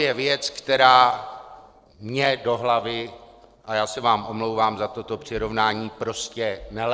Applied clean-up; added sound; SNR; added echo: neural separator model SepFormer DNS4.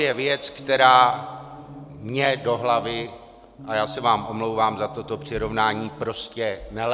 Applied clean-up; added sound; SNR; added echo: none; Musical instrument; 17 dB; none.